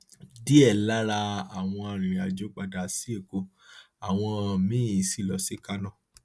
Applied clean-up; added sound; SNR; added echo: none; none; none; none.